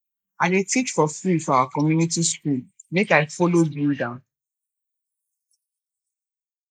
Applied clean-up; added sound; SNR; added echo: neural mask model Resemble Enhance denoiser.